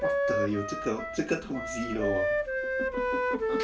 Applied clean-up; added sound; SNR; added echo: none; Wind instrument, woodwind instrument; -3 dB; reverberation time 0.2 s.